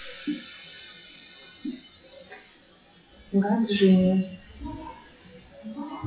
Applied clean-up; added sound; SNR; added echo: classical method WPE with log-MMSE.